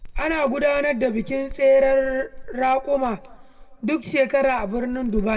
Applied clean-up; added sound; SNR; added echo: none; Bell; 13 dB; reverberation time 1.3 s.